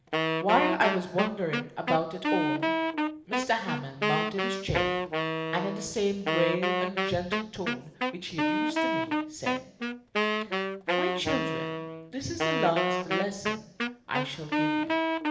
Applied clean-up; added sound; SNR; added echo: none; Wind instrument, woodwind instrument; -2 dB; reverberation time 1.1 s.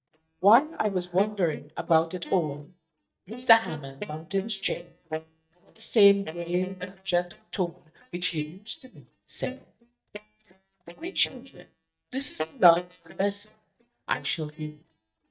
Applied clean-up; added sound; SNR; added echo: neural mask model DeepFilterNet 3.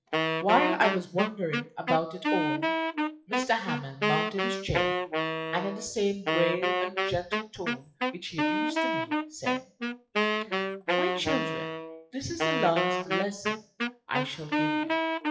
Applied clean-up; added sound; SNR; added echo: classical method WPE with log-MMSE.